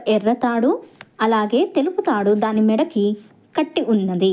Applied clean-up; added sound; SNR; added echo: none; none; none; none.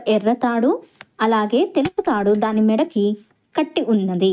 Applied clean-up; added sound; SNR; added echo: neural mask model RNNoise.